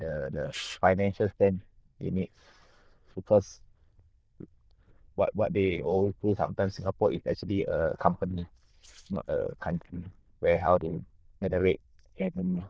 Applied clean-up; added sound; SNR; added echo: neural diffusion model UNIVERSE++.